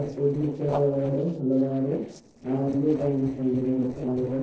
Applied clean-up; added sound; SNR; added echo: neural separator model SepFormer DNS4.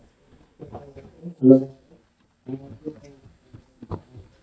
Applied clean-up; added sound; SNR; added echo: neural mask model DeepFilterNet 3.